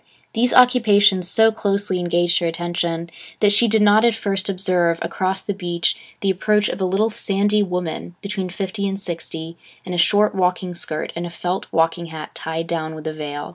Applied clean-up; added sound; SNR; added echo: none; none; none; none.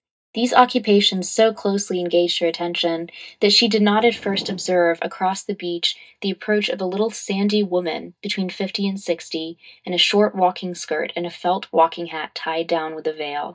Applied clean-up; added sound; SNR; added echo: neural mask model DeepFilterNet 3.